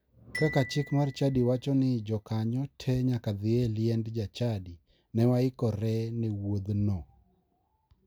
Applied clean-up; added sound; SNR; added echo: none; Glockenspiel; 16 dB; none.